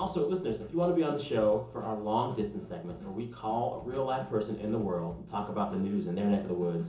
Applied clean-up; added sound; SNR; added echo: none; none; none; reverberation time 0.6 s.